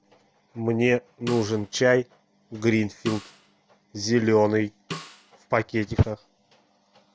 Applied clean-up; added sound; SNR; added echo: none; Snare drum; 17 dB; none.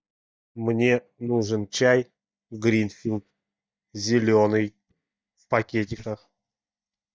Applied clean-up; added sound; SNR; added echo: neural mask model DeepFilterNet 3.